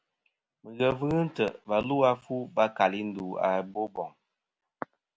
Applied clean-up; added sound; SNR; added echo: none; none; none; none.